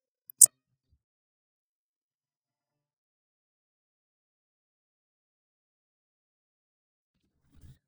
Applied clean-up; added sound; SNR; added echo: neural mask model DeepFilterNet 3.